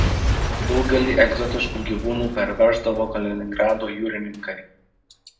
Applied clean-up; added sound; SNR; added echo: none; Shatter / Crushing / Boom; 4 dB; reverberation time 0.5 s.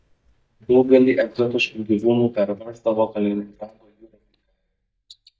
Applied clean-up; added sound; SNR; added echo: neural mask model DeepFilterNet 3.